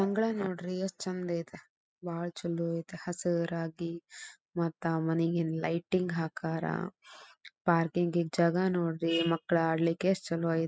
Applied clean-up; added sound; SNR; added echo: none; none; none; none.